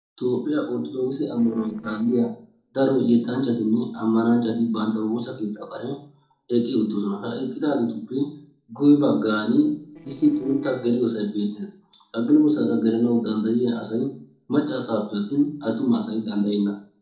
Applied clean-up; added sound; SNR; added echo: neural separator model SepFormer DNS4.